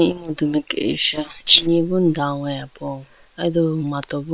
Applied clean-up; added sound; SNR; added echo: neural separator model SepFormer WHAM!.